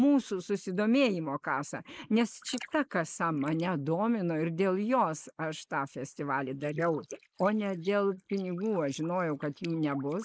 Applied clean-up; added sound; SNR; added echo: neural mask model Resemble Enhance denoiser.